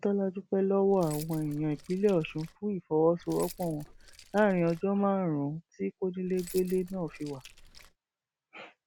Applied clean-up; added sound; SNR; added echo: none; Keys jangling; 19 dB; none.